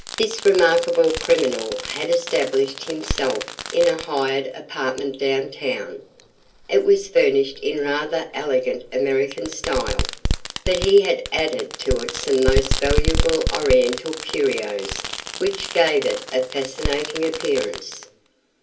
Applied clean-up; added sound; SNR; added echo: none; Fireworks; 6 dB; reverberation time 0.3 s.